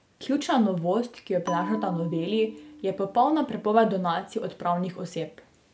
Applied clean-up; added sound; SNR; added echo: none; Bell; 14 dB; none.